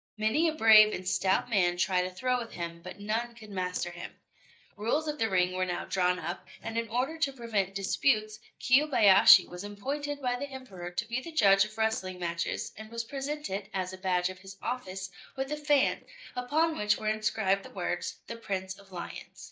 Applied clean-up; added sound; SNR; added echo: neural mask model DeepFilterNet 3.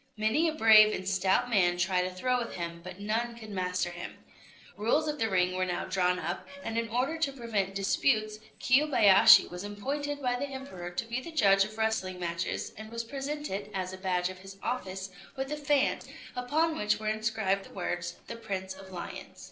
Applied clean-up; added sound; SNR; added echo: neural separator model SepFormer DNS4.